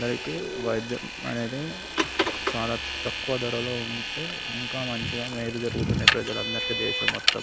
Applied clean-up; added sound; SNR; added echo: none; Vehicle; -2 dB; none.